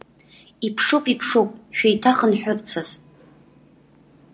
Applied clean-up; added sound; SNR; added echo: none; none; none; none.